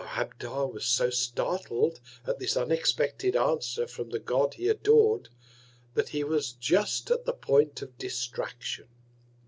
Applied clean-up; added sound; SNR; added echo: none; none; none; none.